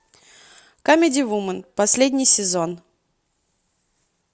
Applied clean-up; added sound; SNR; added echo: none; none; none; none.